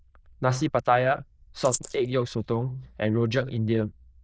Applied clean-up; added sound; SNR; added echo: neural diffusion model UNIVERSE++.